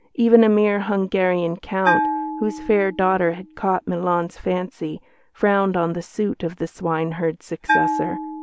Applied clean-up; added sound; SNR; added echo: none; Bell; 7 dB; none.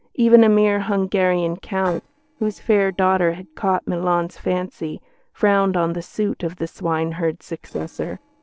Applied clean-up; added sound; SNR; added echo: neural separator model SepFormer DNS4.